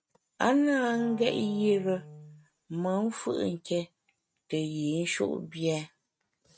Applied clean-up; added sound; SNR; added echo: neural mask model RNNoise.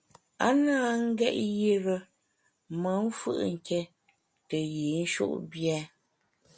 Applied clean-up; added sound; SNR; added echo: none; none; none; none.